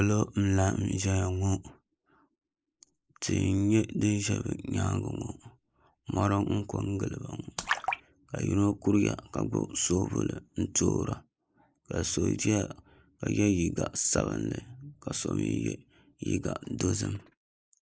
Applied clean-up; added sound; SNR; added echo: neural mask model Resemble Enhance denoiser.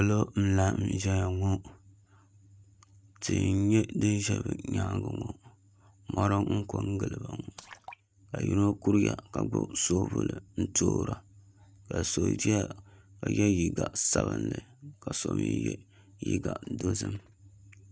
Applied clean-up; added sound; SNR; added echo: neural mask model RNNoise.